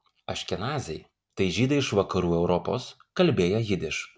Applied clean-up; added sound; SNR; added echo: none; none; none; none.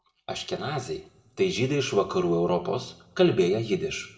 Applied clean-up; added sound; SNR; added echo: none; none; none; reverberation time 0.6 s.